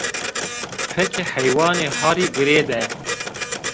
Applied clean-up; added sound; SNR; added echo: none; Printer; 5 dB; none.